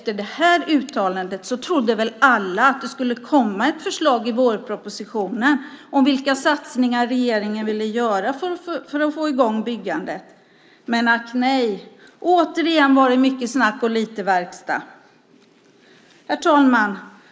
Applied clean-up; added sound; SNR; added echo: none; none; none; none.